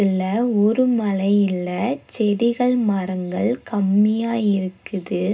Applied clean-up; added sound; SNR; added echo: none; none; none; reverberation time 0.2 s.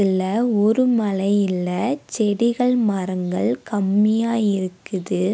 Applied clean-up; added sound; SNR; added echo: none; none; none; none.